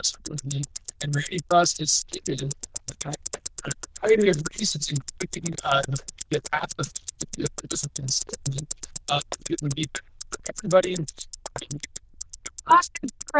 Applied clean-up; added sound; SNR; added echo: neural diffusion model UNIVERSE++.